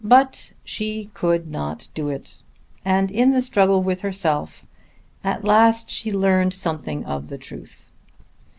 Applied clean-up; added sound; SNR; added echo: none; none; none; none.